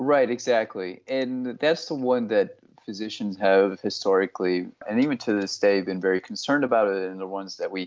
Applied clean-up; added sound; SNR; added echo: none; none; none; none.